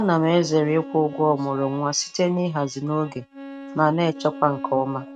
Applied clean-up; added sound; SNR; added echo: neural mask model RNNoise.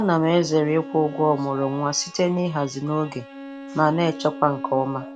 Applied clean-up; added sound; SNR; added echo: none; Bowed string instrument; 15 dB; none.